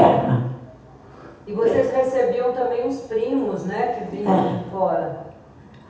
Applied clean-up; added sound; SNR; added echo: none; none; none; reverberation time 0.8 s.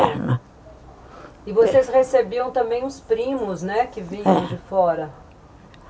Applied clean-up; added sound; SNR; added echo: none; none; none; none.